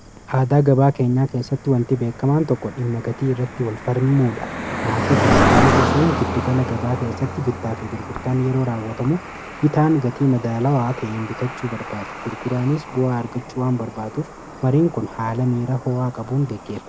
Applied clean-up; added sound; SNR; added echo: none; Cricket; 5 dB; none.